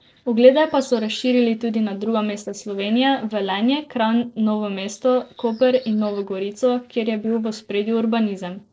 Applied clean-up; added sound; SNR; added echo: neural separator model SepFormer DNS4.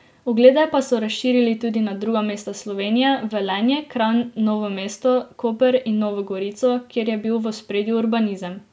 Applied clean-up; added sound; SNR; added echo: none; none; none; none.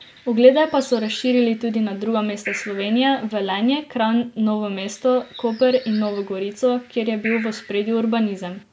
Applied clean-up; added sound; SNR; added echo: none; Bird; 18 dB; none.